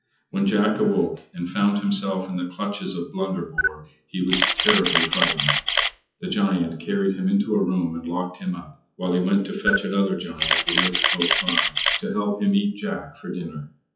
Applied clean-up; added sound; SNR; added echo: classical method WPE with log-MMSE.